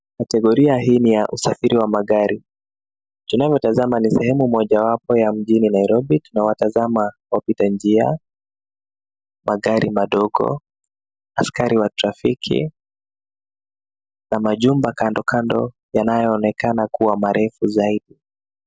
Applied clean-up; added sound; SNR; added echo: none; none; none; none.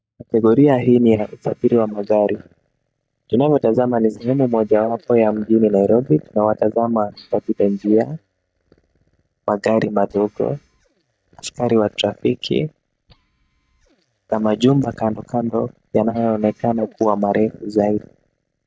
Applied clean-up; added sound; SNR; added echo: neural mask model DeepFilterNet 3.